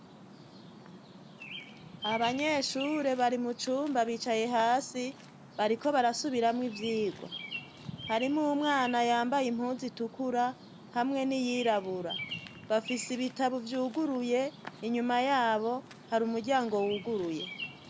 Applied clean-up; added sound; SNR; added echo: none; Bird vocalization, bird call, bird song; 14 dB; none.